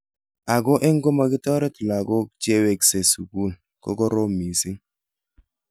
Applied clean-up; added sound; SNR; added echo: none; none; none; none.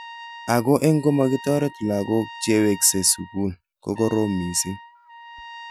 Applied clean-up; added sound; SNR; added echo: none; Trumpet; 18 dB; none.